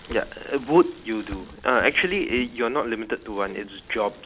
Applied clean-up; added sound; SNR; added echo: none; Bicycle; 18 dB; none.